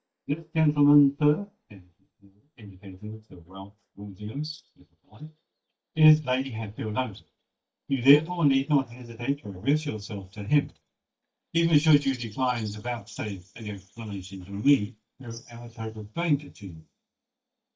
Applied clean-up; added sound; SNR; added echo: neural mask model DeepFilterNet 3.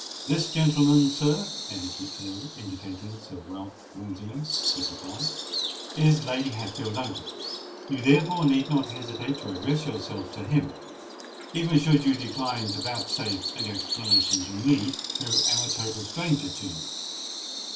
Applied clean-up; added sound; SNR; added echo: none; Bird vocalization, bird call, bird song; 5 dB; reverberation time 0.3 s.